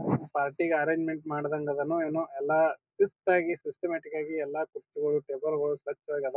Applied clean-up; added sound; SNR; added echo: none; none; none; none.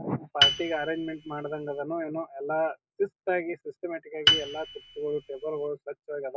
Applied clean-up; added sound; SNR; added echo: none; Piano; -3 dB; none.